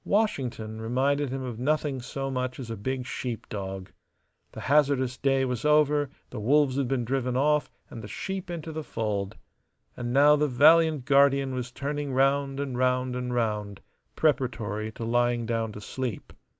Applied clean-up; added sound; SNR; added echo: none; none; none; none.